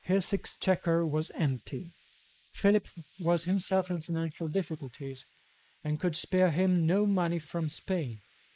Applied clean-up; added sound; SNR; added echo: neural mask model Resemble Enhance denoiser.